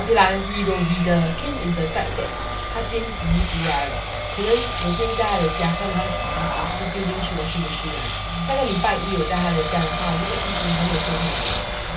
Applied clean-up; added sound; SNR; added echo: none; Engine; 2 dB; reverberation time 0.2 s.